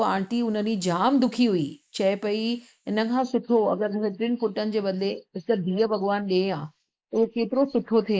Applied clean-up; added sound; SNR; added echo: neural mask model Resemble Enhance denoiser.